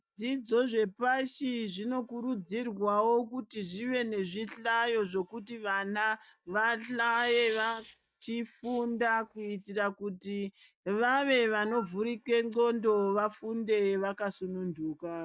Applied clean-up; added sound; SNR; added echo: neural mask model DeepFilterNet 3.